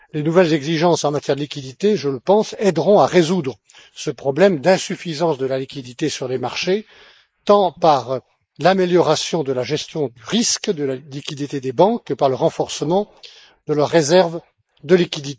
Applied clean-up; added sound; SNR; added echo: neural mask model Resemble Enhance denoiser.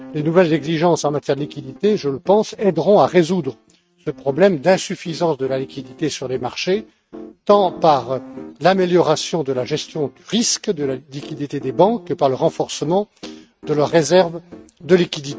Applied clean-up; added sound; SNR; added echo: neural mask model RNNoise.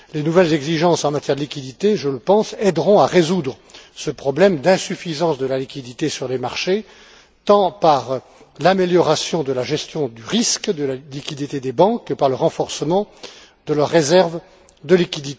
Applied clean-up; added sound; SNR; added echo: none; none; none; none.